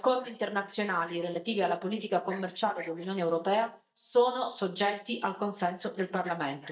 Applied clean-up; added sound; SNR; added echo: neural mask model DeepFilterNet 3.